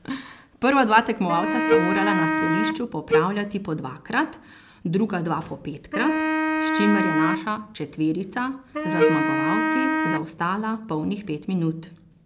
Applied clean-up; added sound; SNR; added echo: none; Wind instrument, woodwind instrument + Wind instrument, woodwind instrument; -1 dB; none.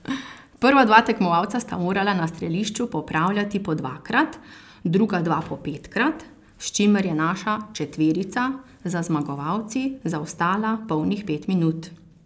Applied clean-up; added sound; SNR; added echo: none; none; none; none.